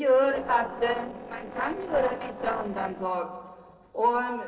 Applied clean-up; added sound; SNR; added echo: neural separator model SepFormer DNS4.